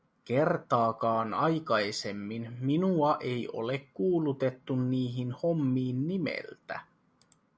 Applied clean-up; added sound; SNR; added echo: none; none; none; none.